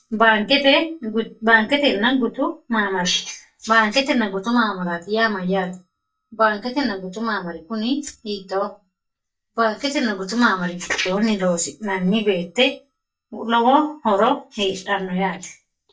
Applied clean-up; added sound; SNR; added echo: neural mask model DeepFilterNet 3.